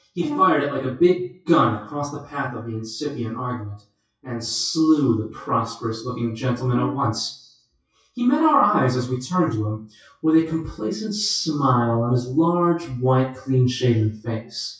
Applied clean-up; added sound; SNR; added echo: classical method WPE with log-MMSE.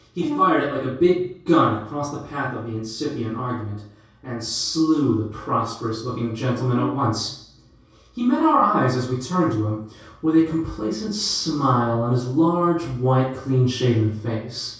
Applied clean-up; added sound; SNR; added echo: none; Brass instrument; 10 dB; reverberation time 0.6 s.